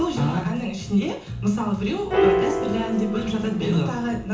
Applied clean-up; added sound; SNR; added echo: none; Piano; 3 dB; reverberation time 0.8 s.